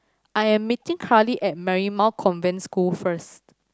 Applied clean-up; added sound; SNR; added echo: none; none; none; none.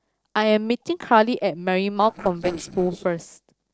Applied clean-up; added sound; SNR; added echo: neural separator model SepFormer DNS4.